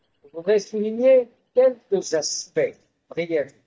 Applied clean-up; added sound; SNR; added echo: neural mask model DeepFilterNet 3.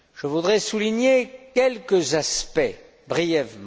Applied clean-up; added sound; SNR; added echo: none; none; none; none.